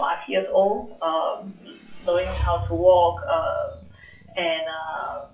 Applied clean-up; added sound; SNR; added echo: classical method WPE with log-MMSE.